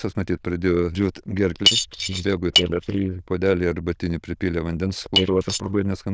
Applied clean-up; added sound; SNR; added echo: neural diffusion model UNIVERSE++.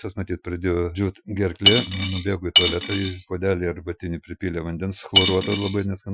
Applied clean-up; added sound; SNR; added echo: classical method Wiener filter.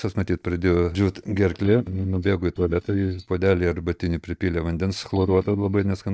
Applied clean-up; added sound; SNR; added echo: neural mask model DeepFilterNet 3.